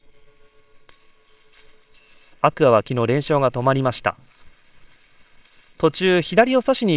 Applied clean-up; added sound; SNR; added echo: neural separator model SepFormer WHAMR!.